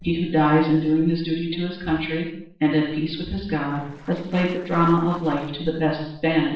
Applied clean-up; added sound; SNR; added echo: neural separator model SepFormer DNS4.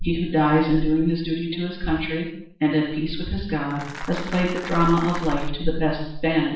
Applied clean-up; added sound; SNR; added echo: none; Applause; 14 dB; reverberation time 0.6 s.